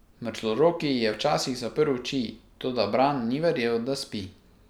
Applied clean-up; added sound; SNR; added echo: none; none; none; none.